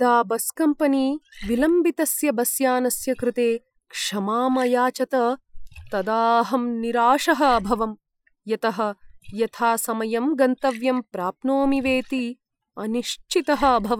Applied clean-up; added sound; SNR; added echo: classical method Wiener filter.